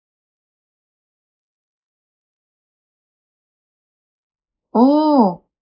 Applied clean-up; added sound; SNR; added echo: neural mask model Resemble Enhance denoiser.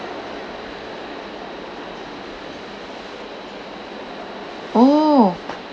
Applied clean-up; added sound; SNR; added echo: none; none; none; none.